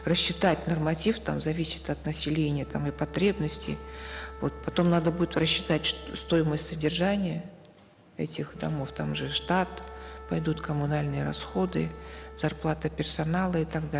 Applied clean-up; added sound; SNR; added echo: none; Musical instrument + Wind instrument, woodwind instrument; 15 dB; none.